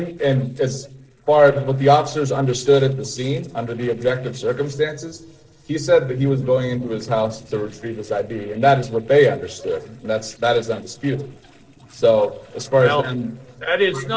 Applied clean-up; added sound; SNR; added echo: neural separator model SepFormer DNS4.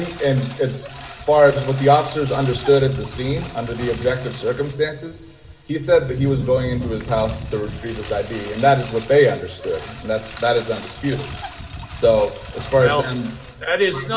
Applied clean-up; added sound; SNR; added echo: none; Engine; 14 dB; reverberation time 2.4 s.